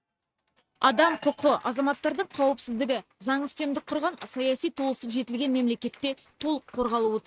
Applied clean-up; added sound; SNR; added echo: neural mask model RNNoise.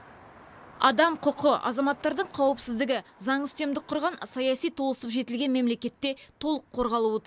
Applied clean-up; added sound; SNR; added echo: none; none; none; none.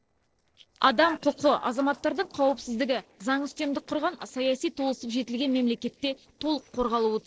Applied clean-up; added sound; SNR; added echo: neural separator model SepFormer DNS4.